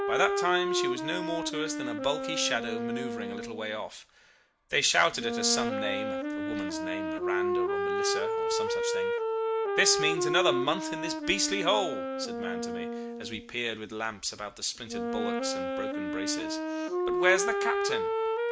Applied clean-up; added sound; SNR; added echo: none; Wind instrument, woodwind instrument; -1 dB; none.